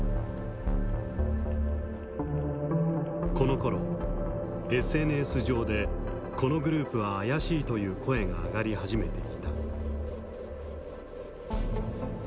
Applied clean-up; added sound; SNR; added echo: none; none; none; none.